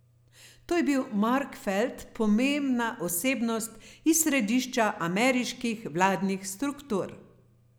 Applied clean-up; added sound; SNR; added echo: none; none; none; none.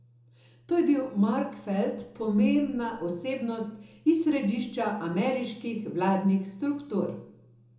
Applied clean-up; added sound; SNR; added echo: none; none; none; reverberation time 1.0 s.